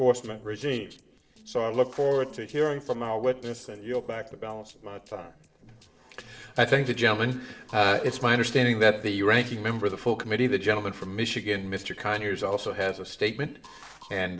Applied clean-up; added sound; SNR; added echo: neural separator model SepFormer DNS4.